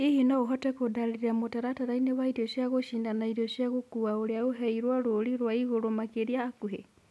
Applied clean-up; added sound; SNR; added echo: none; none; none; none.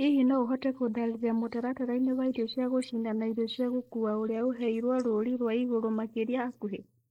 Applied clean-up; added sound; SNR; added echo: neural mask model Resemble Enhance denoiser.